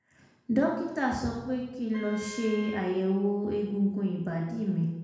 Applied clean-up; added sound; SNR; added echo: none; Wind instrument, woodwind instrument; 18 dB; reverberation time 1.0 s.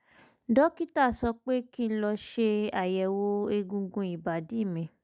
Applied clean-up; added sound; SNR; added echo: none; none; none; none.